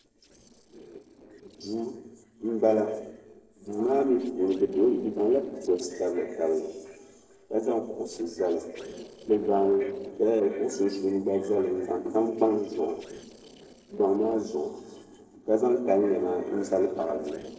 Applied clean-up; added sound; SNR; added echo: neural separator model SepFormer DNS4.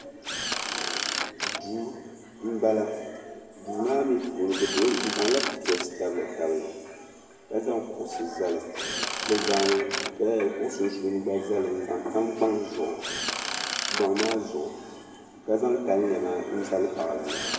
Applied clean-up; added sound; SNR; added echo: none; Drill; 7 dB; reverberation time 1.6 s.